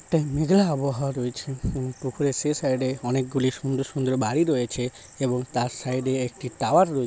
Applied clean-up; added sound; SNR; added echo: none; none; none; none.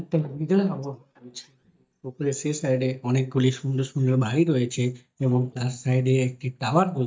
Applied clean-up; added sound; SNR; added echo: neural mask model DeepFilterNet 3.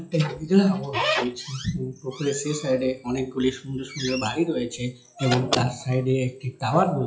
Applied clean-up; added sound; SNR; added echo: classical method WPE with log-MMSE.